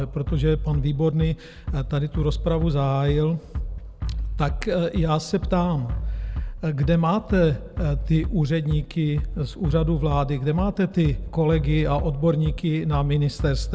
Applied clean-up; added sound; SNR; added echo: none; Bass drum; 6 dB; none.